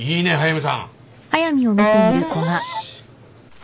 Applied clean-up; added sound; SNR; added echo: none; Wind instrument, woodwind instrument; -1 dB; none.